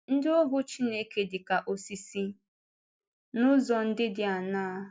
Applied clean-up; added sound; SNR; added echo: none; none; none; none.